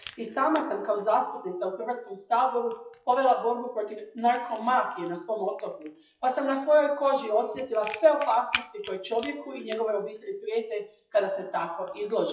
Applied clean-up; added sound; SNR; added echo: classical method WPE with log-MMSE.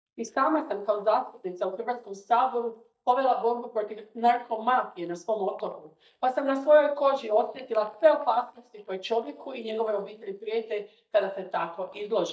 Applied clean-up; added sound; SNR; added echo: neural mask model DeepFilterNet 3.